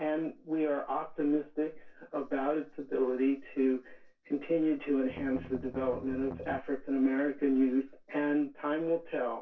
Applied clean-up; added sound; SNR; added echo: none; Strum; 13 dB; reverberation time 0.2 s.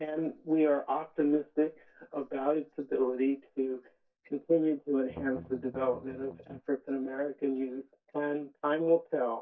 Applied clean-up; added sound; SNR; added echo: neural mask model DeepFilterNet 3.